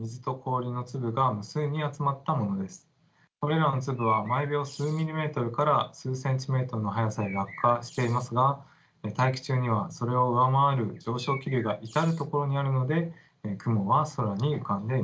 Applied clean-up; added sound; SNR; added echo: none; Bird; 19 dB; none.